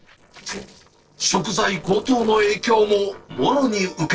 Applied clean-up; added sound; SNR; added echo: neural separator model SepFormer DNS4.